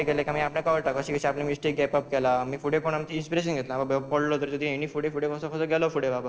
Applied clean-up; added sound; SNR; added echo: neural separator model SepFormer DNS4.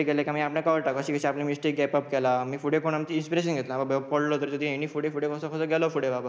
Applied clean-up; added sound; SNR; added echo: neural mask model Resemble Enhance denoiser.